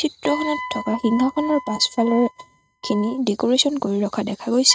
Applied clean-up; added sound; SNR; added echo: neural mask model RNNoise.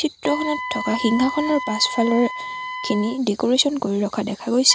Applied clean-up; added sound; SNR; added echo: none; Wind instrument, woodwind instrument; 10 dB; none.